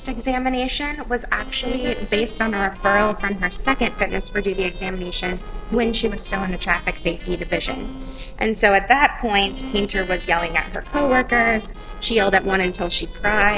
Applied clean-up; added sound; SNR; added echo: neural separator model SepFormer DNS4.